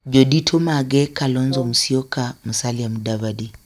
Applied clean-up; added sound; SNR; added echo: neural mask model DeepFilterNet 3.